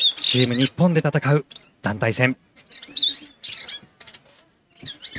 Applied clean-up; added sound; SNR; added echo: neural mask model RNNoise.